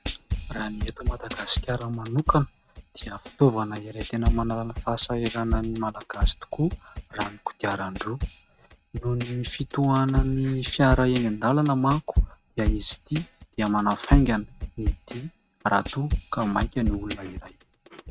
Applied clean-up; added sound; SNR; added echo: neural mask model RNNoise.